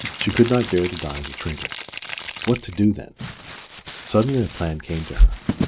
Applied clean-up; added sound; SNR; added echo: none; Rattle (instrument) + Crumpling, crinkling; 10 dB; none.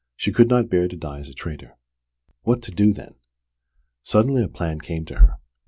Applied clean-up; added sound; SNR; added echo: none; none; none; none.